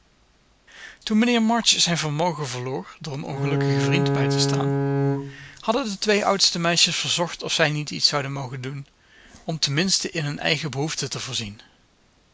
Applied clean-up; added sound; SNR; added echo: none; Bowed string instrument; -2 dB; none.